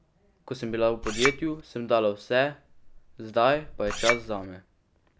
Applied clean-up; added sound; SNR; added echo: none; Chink, clink; 4 dB; none.